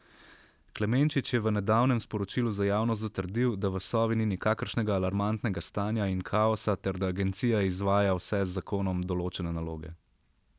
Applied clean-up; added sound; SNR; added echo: none; none; none; none.